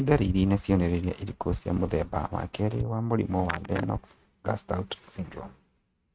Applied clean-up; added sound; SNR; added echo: neural mask model RNNoise.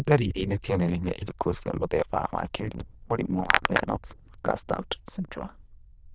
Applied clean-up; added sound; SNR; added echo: neural diffusion model UNIVERSE++.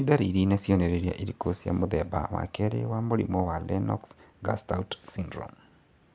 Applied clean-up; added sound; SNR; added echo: none; none; none; none.